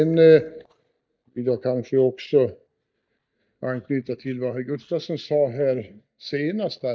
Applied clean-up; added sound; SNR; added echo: neural mask model DeepFilterNet 3.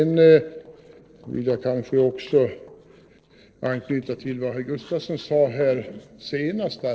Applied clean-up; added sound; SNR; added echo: neural separator model SepFormer DNS4.